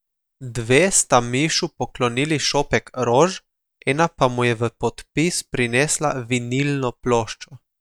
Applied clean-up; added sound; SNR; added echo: none; none; none; none.